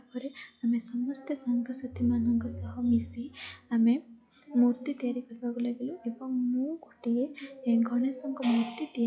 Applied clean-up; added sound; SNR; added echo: classical method log-MMSE.